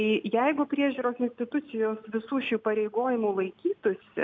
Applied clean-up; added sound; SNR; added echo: none; none; none; none.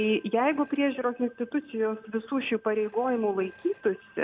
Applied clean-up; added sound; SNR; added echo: none; Telephone; 17 dB; none.